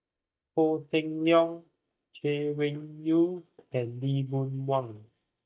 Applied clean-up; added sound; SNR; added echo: neural mask model DeepFilterNet 3.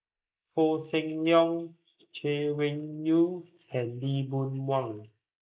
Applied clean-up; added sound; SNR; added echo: neural mask model Resemble Enhance denoiser.